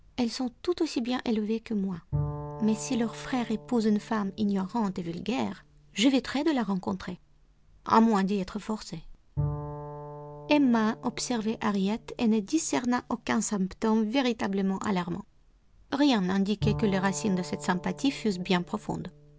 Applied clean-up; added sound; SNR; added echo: none; Bowed string instrument; 13 dB; none.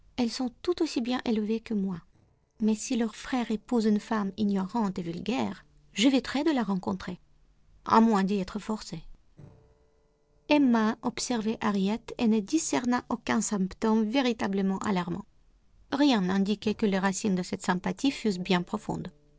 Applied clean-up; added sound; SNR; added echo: neural separator model SepFormer DNS4.